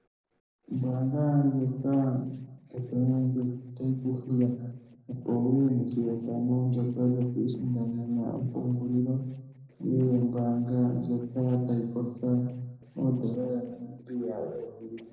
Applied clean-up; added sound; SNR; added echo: neural separator model SepFormer DNS4.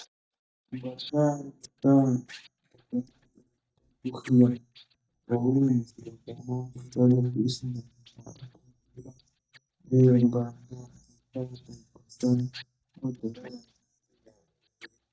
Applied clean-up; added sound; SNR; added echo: neural mask model DeepFilterNet 3.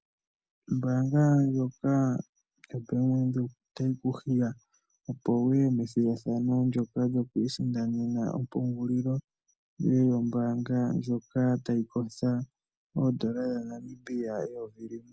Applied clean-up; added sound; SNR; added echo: none; none; none; none.